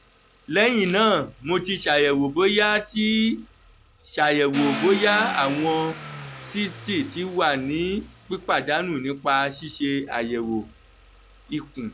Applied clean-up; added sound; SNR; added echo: none; Car; 15 dB; none.